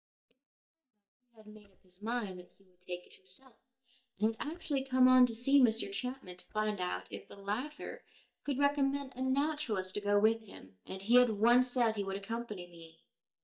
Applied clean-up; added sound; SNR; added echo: neural mask model DeepFilterNet 3.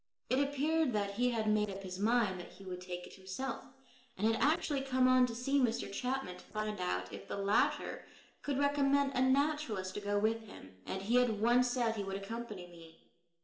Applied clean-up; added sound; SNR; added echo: neural separator model SepFormer DNS4.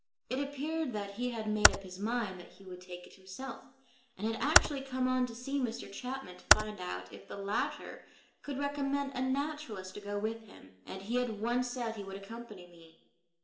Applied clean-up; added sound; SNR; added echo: none; Computer keyboard; -4 dB; reverberation time 0.8 s.